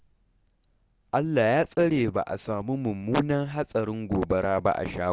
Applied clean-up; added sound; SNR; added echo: none; none; none; none.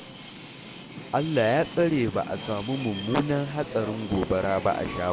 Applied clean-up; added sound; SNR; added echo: none; Subway, metro, underground; 11 dB; none.